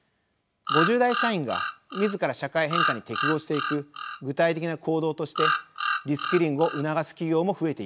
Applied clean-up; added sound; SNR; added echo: none; Bird vocalization, bird call, bird song; 2 dB; none.